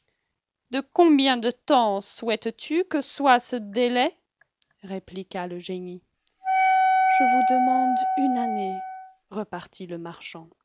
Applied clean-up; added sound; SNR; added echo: none; Wind instrument, woodwind instrument; -3 dB; none.